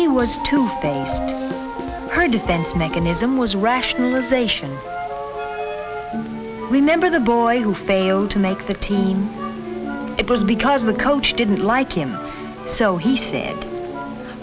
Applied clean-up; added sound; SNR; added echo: none; Drum kit; 13 dB; none.